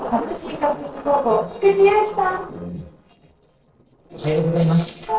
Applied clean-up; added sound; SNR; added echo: neural separator model SepFormer DNS4.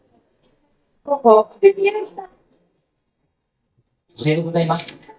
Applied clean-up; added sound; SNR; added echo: neural mask model DeepFilterNet 3.